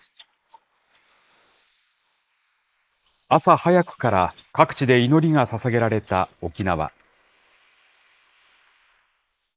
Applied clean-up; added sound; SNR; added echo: neural mask model Resemble Enhance denoiser.